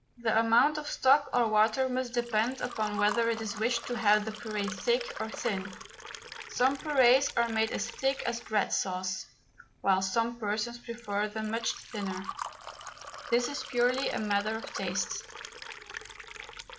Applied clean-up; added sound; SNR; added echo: none; Liquid; 14 dB; none.